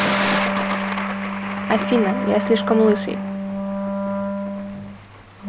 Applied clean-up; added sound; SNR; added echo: none; Wind instrument, woodwind instrument + Thunder; 0 dB; none.